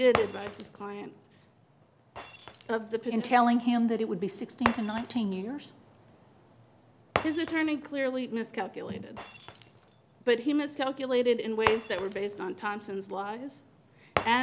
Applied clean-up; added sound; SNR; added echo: none; Shatter; 9 dB; none.